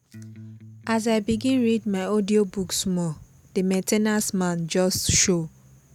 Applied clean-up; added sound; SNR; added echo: none; Electric guitar; 19 dB; none.